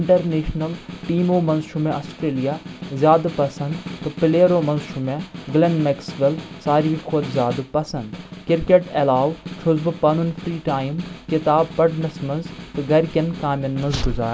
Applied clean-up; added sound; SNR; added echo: none; Snare drum; 14 dB; none.